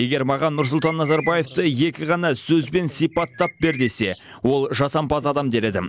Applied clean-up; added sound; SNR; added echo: none; Bird; 16 dB; none.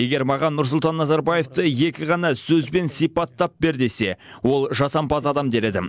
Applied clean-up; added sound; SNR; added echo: none; none; none; none.